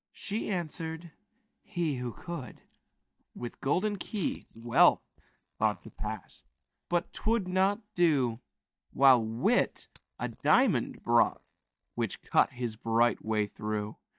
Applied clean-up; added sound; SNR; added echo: neural mask model DeepFilterNet 3.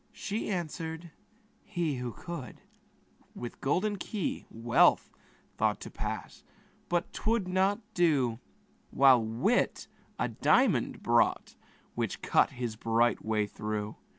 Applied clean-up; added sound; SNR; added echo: none; none; none; none.